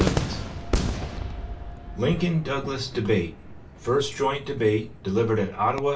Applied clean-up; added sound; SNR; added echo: none; Cheering / Fireworks; 6 dB; reverberation time 0.2 s.